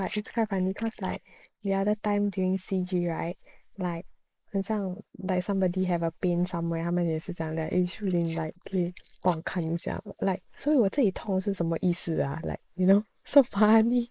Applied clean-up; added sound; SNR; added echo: neural mask model Resemble Enhance denoiser.